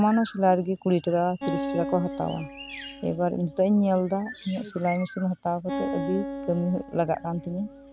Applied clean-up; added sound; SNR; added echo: none; Acoustic guitar; 10 dB; none.